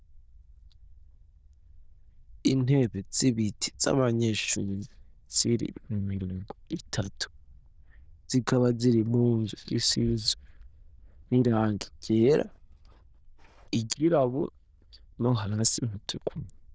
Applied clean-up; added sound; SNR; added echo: neural diffusion model UNIVERSE++.